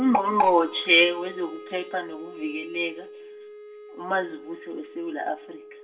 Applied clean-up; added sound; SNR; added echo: none; Wind instrument, woodwind instrument; 17 dB; reverberation time 0.2 s.